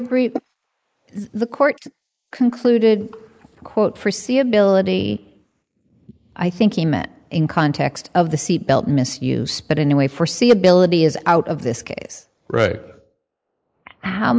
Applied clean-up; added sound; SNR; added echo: neural mask model Resemble Enhance denoiser.